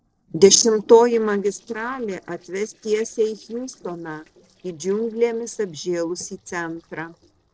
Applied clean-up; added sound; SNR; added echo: neural separator model SepFormer DNS4.